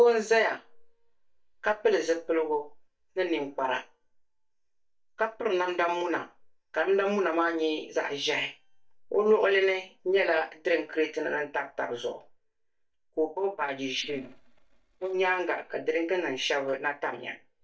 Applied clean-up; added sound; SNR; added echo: neural mask model DeepFilterNet 3.